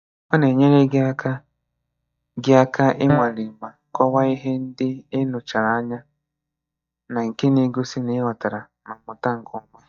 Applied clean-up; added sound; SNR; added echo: neural mask model DeepFilterNet 3.